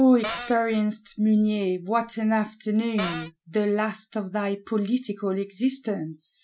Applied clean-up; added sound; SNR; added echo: none; Cupboard open or close; 5 dB; none.